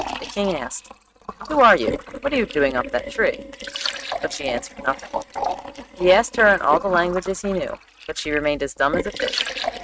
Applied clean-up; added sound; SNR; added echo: neural mask model RNNoise.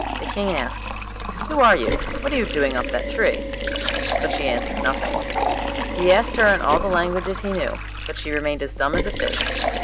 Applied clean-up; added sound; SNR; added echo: none; Fill (with liquid) + Mechanisms; 3 dB; none.